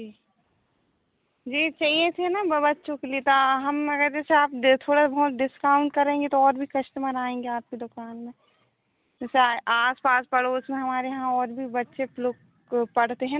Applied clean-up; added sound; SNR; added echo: none; none; none; none.